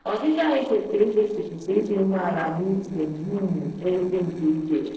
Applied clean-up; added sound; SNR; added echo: neural separator model SepFormer DNS4.